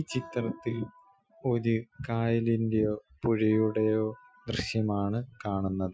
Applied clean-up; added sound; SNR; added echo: classical method Wiener filter.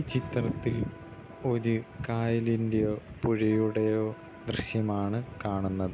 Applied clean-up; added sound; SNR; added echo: none; Electric guitar; 20 dB; none.